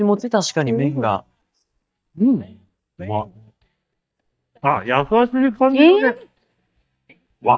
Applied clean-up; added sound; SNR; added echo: neural mask model DeepFilterNet 3.